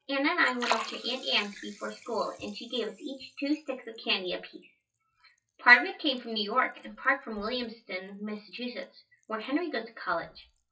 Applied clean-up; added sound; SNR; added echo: classical method WPE with log-MMSE.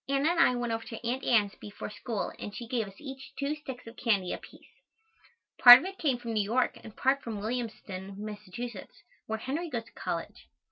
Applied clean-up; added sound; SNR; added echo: none; none; none; none.